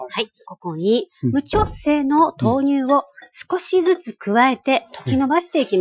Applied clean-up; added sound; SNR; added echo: classical method Wiener filter.